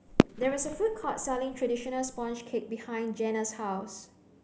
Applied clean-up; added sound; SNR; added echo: none; Fireworks; 0 dB; none.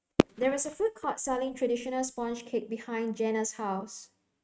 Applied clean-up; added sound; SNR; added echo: neural mask model RNNoise.